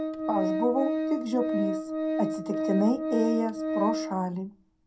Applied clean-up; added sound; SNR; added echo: none; Organ; 1 dB; reverberation time 0.2 s.